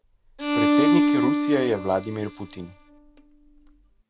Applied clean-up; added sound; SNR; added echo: none; Bowed string instrument; -4 dB; none.